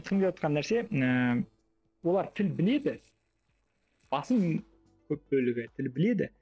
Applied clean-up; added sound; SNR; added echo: neural separator model SepFormer DNS4.